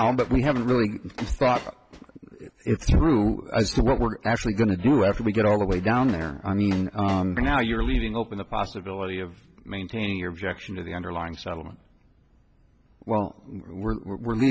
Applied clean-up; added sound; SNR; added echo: none; Train; 17 dB; none.